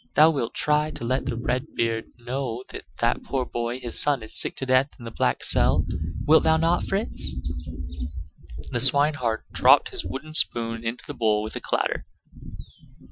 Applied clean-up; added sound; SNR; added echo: classical method Wiener filter.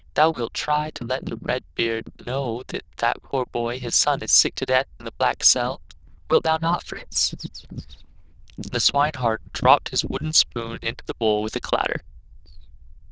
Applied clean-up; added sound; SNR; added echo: neural diffusion model UNIVERSE++.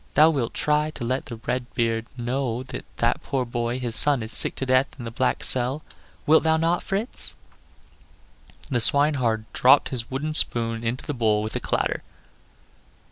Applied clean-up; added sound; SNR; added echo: none; none; none; none.